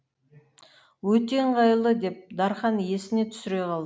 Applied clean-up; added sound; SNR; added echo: none; none; none; none.